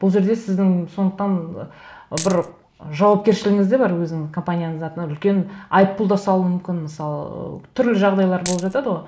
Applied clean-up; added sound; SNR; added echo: none; Coin (dropping); 10 dB; none.